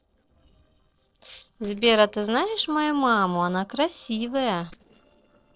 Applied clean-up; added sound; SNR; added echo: neural separator model SepFormer DNS4.